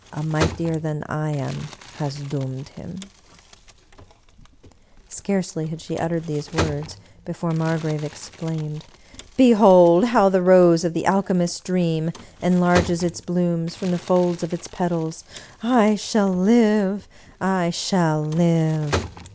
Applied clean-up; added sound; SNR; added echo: none; Crumpling, crinkling; 15 dB; none.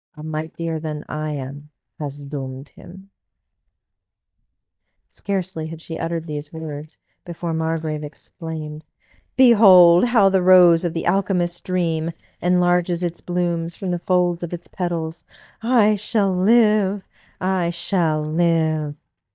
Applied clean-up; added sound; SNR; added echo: neural mask model DeepFilterNet 3.